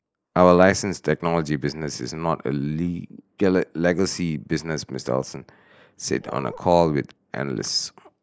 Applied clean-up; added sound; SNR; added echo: neural mask model Resemble Enhance denoiser.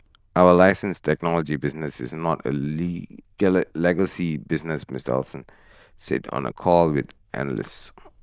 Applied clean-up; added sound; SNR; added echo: neural diffusion model UNIVERSE++.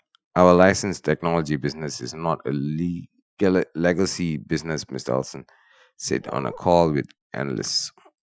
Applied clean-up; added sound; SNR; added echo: classical method Wiener filter.